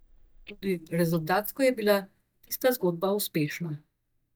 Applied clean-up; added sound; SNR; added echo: neural mask model DeepFilterNet 3.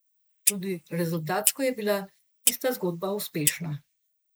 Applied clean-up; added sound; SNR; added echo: neural mask model Resemble Enhance denoiser.